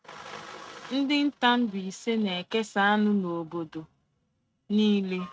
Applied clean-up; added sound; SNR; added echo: neural mask model RNNoise.